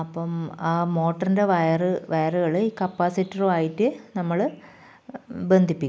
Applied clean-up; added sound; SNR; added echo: none; none; none; none.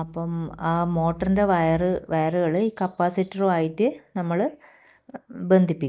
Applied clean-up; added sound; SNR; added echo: neural mask model DeepFilterNet 3.